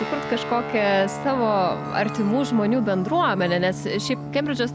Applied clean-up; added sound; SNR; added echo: none; Guitar; 8 dB; none.